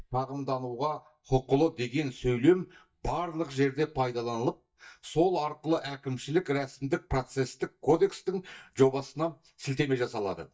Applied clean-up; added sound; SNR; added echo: neural mask model DeepFilterNet 3.